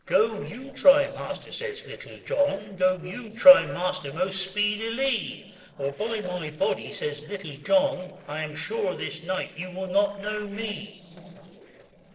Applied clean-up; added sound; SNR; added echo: neural separator model SepFormer DNS4.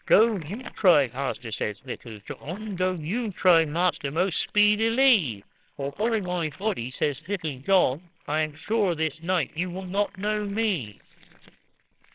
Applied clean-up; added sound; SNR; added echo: neural separator model SepFormer WHAMR!.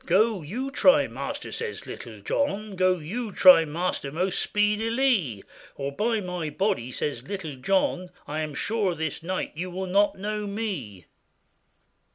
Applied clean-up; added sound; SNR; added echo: none; none; none; none.